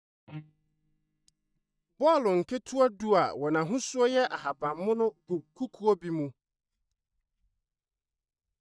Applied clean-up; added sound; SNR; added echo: neural mask model DeepFilterNet 3.